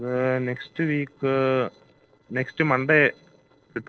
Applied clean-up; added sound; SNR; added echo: neural separator model SepFormer DNS4.